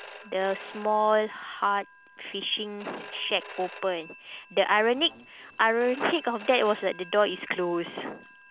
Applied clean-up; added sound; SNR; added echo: none; Telephone; 19 dB; none.